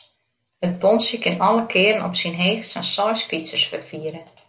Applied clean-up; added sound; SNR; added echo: none; none; none; none.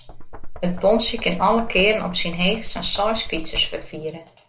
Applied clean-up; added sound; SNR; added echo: none; Knock; 7 dB; none.